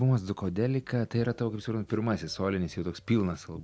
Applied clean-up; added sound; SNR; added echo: none; none; none; none.